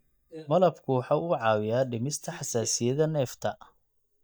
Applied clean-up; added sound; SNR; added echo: neural mask model DeepFilterNet 3.